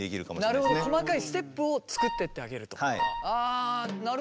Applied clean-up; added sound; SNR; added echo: none; Wind instrument, woodwind instrument; 4 dB; none.